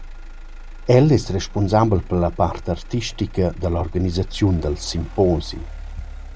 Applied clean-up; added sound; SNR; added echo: none; Motor vehicle (road); 12 dB; none.